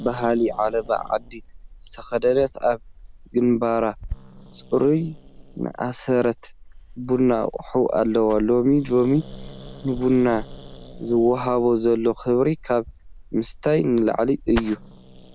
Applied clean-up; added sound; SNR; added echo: none; Growling; 17 dB; none.